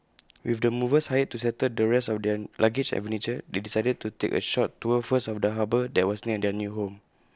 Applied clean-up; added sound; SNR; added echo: none; none; none; none.